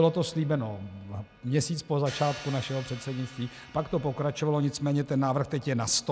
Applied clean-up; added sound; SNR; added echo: none; Crash cymbal; 20 dB; none.